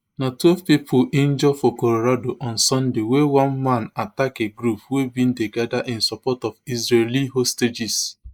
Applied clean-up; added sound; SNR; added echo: neural mask model Resemble Enhance denoiser.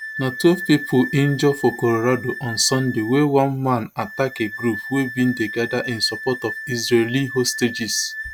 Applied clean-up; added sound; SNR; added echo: none; Wind instrument, woodwind instrument; 11 dB; none.